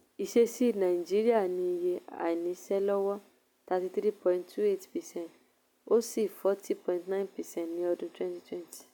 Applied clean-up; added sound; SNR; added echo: none; none; none; none.